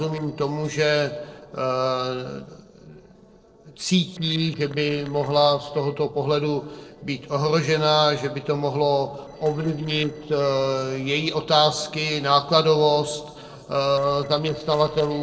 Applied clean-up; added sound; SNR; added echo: neural separator model SepFormer DNS4.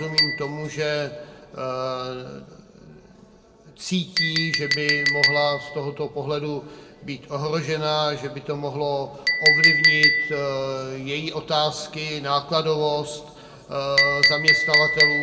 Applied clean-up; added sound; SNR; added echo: none; Chink, clink; -2 dB; reverberation time 1.2 s.